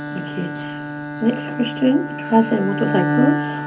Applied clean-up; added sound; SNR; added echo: none; Bowed string instrument; 3 dB; reverberation time 0.4 s.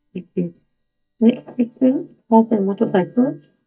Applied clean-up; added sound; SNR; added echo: neural mask model DeepFilterNet 3.